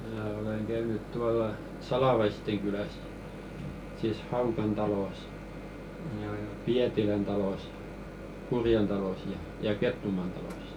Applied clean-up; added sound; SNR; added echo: none; Microwave oven; 11 dB; none.